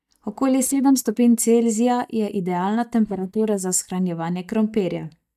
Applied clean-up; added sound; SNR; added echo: neural mask model DeepFilterNet 3.